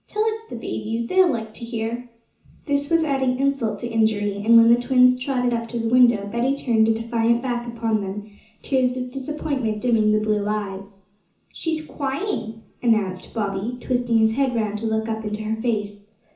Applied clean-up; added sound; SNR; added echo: none; none; none; reverberation time 0.6 s.